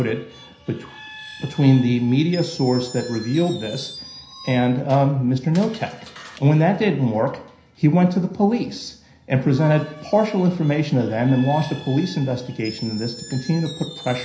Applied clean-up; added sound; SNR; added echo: none; Screech; 20 dB; reverberation time 0.5 s.